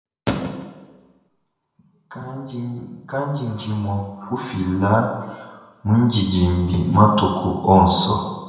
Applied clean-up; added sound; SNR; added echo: none; none; none; reverberation time 1.0 s.